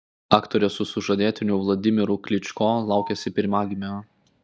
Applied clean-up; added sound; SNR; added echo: neural mask model DeepFilterNet 3.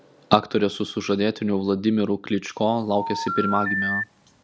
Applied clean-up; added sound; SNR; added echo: none; Telephone; 4 dB; none.